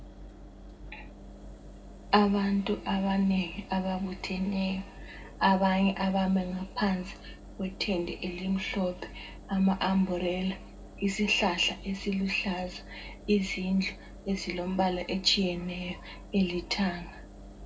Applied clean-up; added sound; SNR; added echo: none; Engine; 15 dB; reverberation time 0.2 s.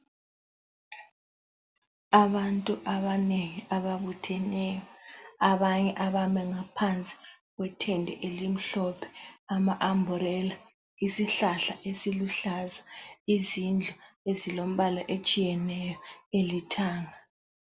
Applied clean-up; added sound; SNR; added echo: none; none; none; none.